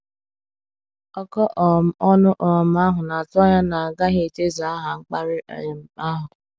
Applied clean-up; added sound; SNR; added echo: none; none; none; none.